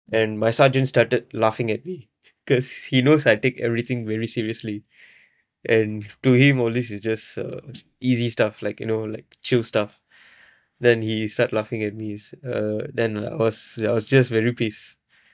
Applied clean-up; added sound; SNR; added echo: neural mask model DeepFilterNet 3.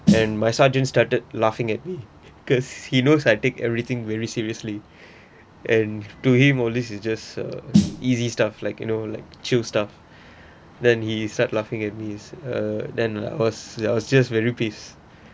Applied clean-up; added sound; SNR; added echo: none; Snare drum; 3 dB; none.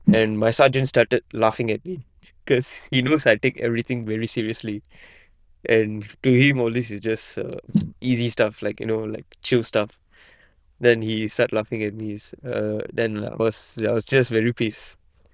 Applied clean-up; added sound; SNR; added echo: neural diffusion model UNIVERSE++.